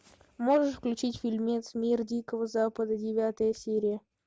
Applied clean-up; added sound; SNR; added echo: none; none; none; none.